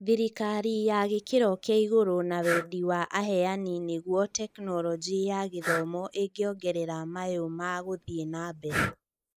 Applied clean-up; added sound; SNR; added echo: neural mask model Resemble Enhance denoiser.